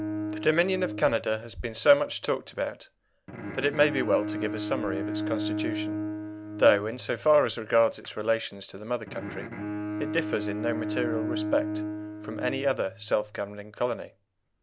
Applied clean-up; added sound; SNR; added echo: none; Bowed string instrument; 6 dB; none.